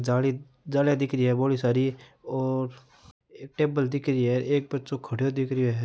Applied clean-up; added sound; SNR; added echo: none; none; none; none.